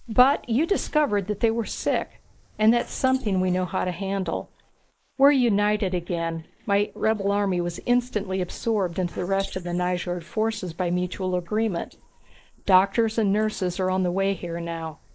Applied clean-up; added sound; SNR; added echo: neural mask model Resemble Enhance denoiser.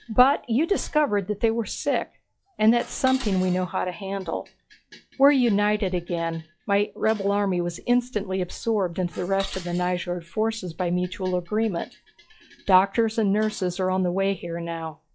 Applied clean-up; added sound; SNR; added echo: classical method log-MMSE.